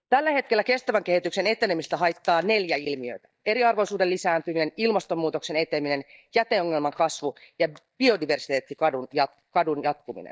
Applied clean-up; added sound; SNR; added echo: neural mask model DeepFilterNet 3.